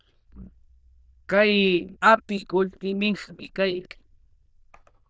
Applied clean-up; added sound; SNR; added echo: neural diffusion model UNIVERSE++.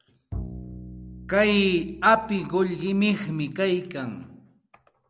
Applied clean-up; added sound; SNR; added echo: none; Bowed string instrument; 14 dB; none.